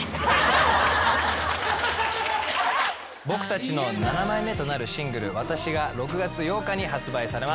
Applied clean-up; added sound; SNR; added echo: none; none; none; none.